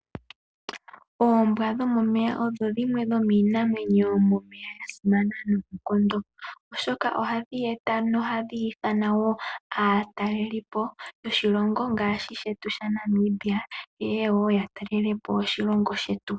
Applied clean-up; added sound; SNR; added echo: none; none; none; none.